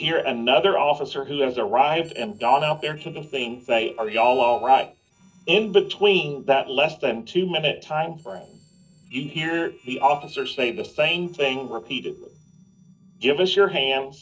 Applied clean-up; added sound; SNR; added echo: neural separator model SepFormer DNS4.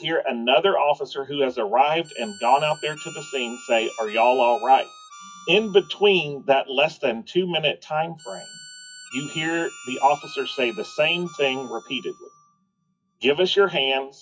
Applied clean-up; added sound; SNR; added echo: classical method WPE with log-MMSE.